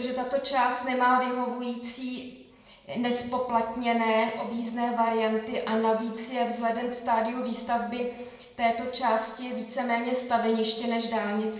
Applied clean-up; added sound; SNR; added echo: none; none; none; reverberation time 1.0 s.